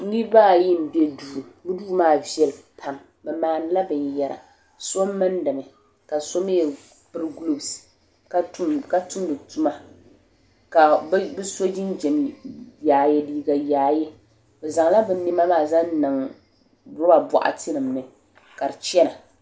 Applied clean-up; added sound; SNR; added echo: none; none; none; none.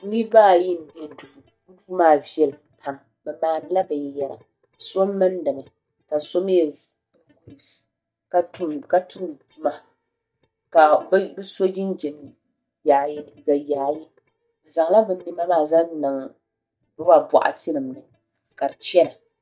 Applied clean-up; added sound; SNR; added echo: neural mask model DeepFilterNet 3.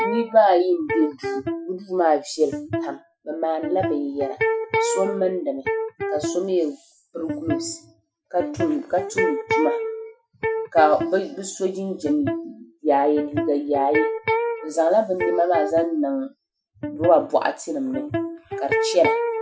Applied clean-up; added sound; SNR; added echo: classical method Wiener filter.